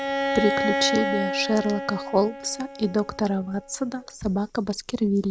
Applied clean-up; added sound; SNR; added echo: none; Bowed string instrument; 4 dB; none.